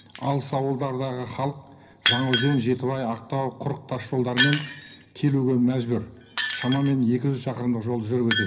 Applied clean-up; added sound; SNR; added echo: none; Shatter; 7 dB; reverberation time 0.5 s.